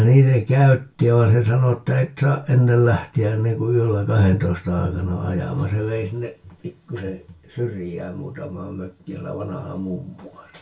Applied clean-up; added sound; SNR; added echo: none; none; none; reverberation time 0.2 s.